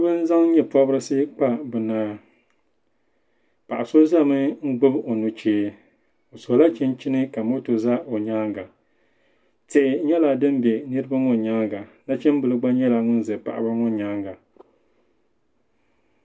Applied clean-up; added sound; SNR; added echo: none; none; none; none.